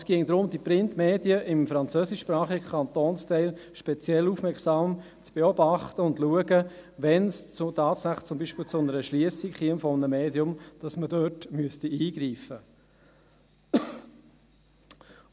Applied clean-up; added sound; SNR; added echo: none; none; none; none.